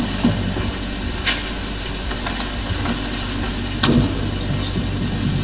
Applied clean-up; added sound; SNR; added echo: none; Drum kit; 16 dB; reverberation time 1.4 s.